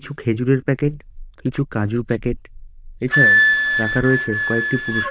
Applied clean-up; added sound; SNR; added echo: neural diffusion model UNIVERSE++.